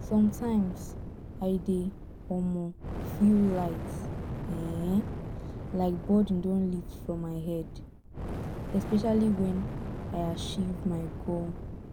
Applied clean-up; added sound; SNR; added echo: none; Fire; 7 dB; none.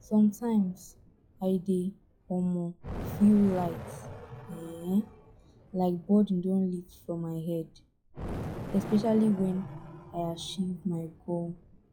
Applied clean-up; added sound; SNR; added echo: classical method log-MMSE.